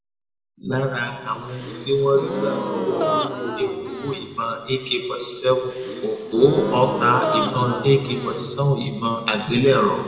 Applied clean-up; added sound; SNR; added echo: none; Gasp; 6 dB; reverberation time 2.0 s.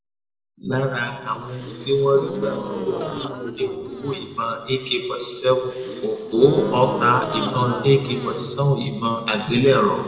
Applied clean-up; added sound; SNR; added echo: neural separator model SepFormer DNS4.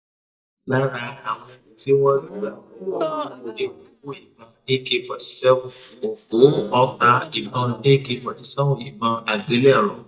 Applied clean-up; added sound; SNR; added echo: neural mask model DeepFilterNet 3.